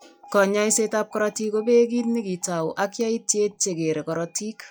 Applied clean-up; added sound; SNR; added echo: classical method log-MMSE.